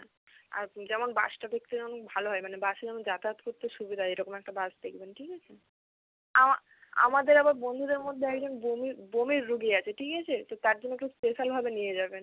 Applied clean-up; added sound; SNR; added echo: none; none; none; none.